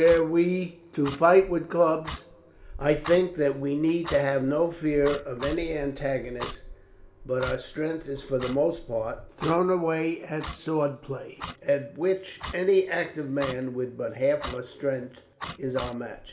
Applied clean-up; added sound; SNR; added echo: none; Clock; 16 dB; reverberation time 1.8 s.